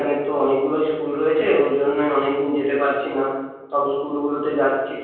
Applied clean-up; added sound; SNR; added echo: none; none; none; reverberation time 1.3 s.